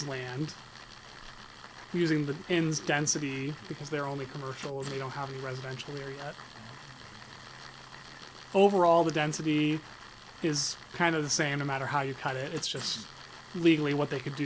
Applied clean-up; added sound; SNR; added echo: none; Tools; 17 dB; none.